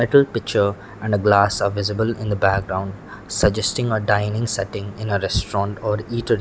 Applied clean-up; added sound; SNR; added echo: none; none; none; none.